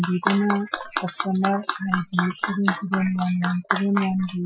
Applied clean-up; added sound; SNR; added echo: classical method Wiener filter.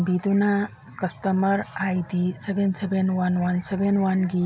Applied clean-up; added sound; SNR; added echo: none; none; none; none.